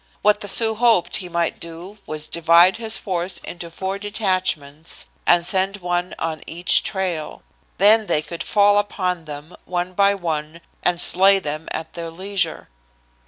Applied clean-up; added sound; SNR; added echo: none; none; none; none.